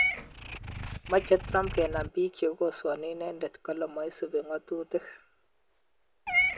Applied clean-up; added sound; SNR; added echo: none; Meow / Purr; 4 dB; none.